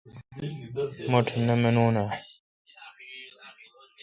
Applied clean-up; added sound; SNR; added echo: none; none; none; none.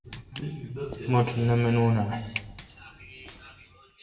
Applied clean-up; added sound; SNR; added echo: none; Walk, footsteps; 16 dB; reverberation time 1.2 s.